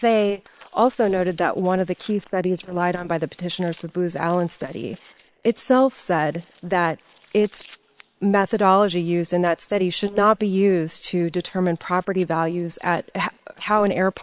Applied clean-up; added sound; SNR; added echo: neural separator model SepFormer WHAM!.